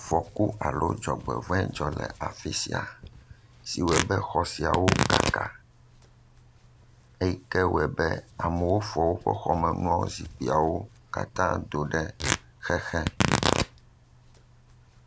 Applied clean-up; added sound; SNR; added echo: none; Tearing; 5 dB; none.